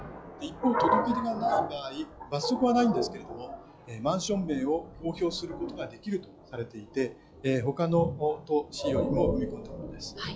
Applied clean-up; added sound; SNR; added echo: classical method log-MMSE.